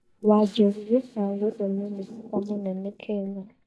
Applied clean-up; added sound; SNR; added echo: neural mask model DeepFilterNet 3.